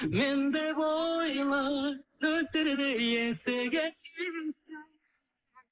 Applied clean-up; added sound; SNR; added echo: neural mask model Resemble Enhance denoiser.